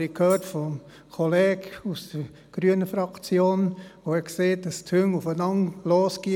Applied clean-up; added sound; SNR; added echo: none; Tambourine; 19 dB; none.